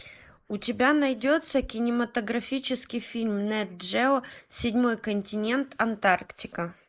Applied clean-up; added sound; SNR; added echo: neural mask model Resemble Enhance denoiser.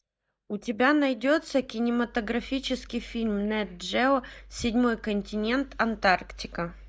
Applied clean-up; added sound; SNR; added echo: neural mask model DeepFilterNet 3.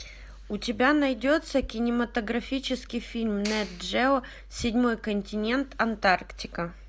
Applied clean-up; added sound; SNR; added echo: none; Clapping; 17 dB; none.